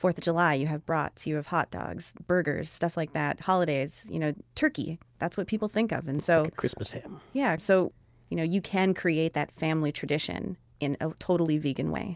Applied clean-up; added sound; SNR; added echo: none; none; none; none.